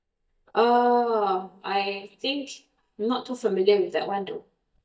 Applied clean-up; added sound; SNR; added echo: neural mask model DeepFilterNet 3.